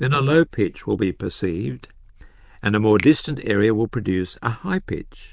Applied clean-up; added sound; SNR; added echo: neural diffusion model UNIVERSE++.